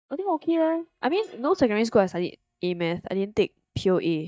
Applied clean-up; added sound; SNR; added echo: neural mask model DeepFilterNet 3.